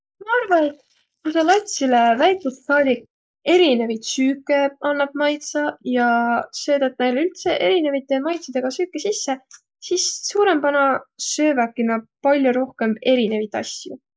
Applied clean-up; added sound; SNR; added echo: neural mask model Resemble Enhance denoiser.